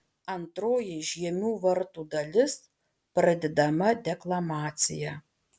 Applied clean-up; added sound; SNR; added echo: none; none; none; none.